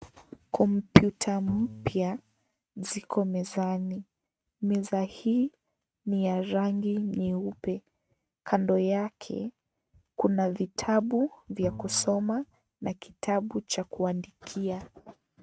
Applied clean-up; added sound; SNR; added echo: neural mask model RNNoise.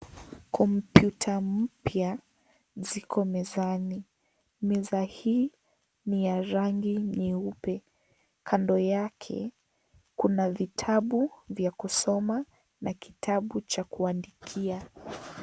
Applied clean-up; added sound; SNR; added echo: none; none; none; none.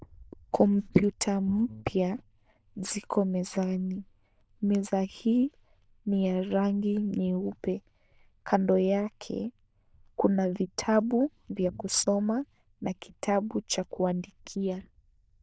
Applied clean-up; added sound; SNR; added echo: neural diffusion model UNIVERSE++.